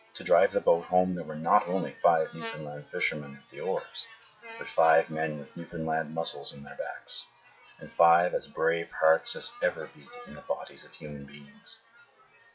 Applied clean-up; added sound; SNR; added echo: classical method WPE with log-MMSE.